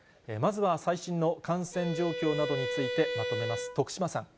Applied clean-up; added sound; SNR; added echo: none; Bowed string instrument; 4 dB; none.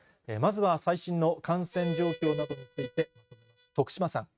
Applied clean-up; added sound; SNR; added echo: neural mask model RNNoise.